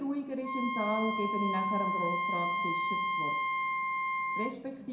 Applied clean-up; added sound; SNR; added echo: none; Wind instrument, woodwind instrument; -3 dB; reverberation time 0.6 s.